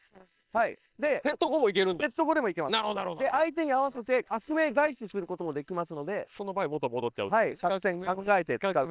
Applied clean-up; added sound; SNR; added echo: neural separator model SepFormer WHAM!.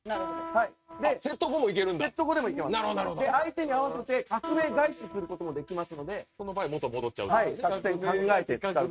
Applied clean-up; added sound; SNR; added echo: neural mask model RNNoise.